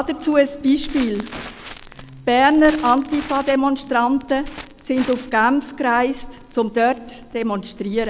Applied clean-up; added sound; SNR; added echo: none; Crackle; 17 dB; none.